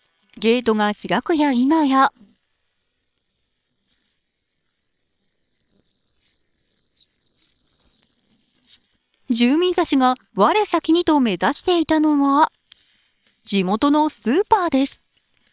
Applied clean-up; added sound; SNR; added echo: neural separator model SepFormer WHAM!.